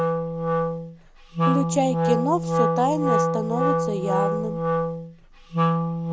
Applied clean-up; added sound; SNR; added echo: none; Wind instrument, woodwind instrument; -4 dB; none.